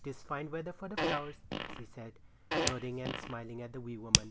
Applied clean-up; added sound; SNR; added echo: none; Hands + Fart; -5 dB; none.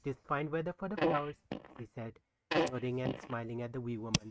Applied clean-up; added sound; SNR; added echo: neural mask model RNNoise.